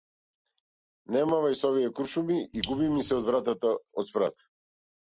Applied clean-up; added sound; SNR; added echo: none; Raindrop; 11 dB; none.